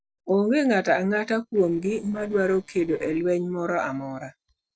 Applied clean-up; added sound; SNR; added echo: neural separator model SepFormer DNS4.